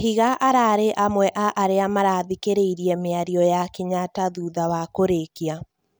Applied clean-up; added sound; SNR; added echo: none; none; none; none.